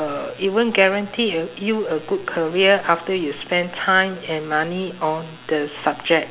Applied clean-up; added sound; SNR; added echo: none; none; none; none.